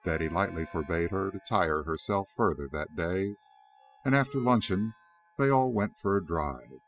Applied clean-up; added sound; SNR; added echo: classical method spectral subtraction.